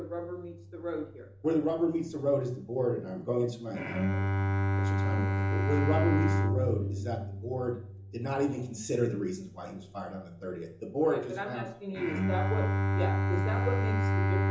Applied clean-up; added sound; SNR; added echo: none; Bowed string instrument; -2 dB; reverberation time 0.6 s.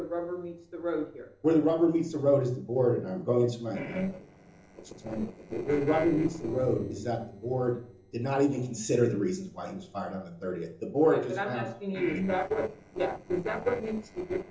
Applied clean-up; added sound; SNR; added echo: neural separator model SepFormer DNS4.